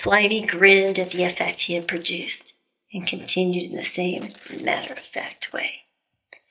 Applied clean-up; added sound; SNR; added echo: neural mask model DeepFilterNet 3.